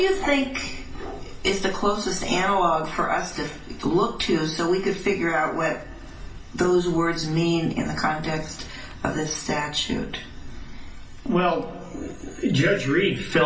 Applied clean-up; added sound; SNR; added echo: none; Chewing, mastication / Livestock, farm animals, working animals; 14 dB; reverberation time 0.4 s.